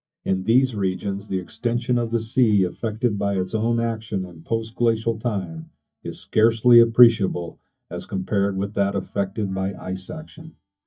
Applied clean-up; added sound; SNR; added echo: neural mask model DeepFilterNet 3.